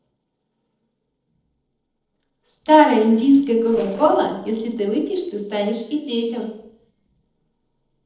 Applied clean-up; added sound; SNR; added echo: neural separator model SepFormer DNS4.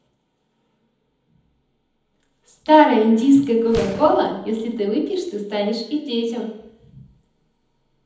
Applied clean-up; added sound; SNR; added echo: none; Boom; 14 dB; reverberation time 1.3 s.